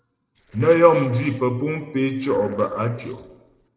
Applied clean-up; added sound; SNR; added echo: neural separator model SepFormer DNS4.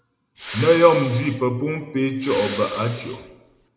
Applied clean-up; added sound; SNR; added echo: none; Respiratory sounds; 15 dB; reverberation time 0.6 s.